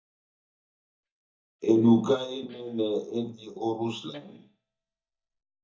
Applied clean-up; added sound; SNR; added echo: neural mask model DeepFilterNet 3.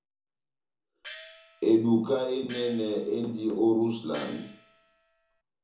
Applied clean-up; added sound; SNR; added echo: none; Gong; 19 dB; reverberation time 0.7 s.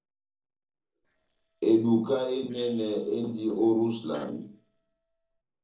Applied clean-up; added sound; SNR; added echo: neural separator model SepFormer DNS4.